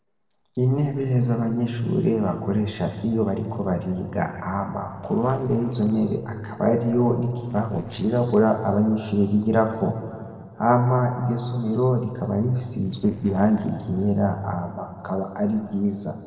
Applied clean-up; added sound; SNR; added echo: neural separator model SepFormer DNS4.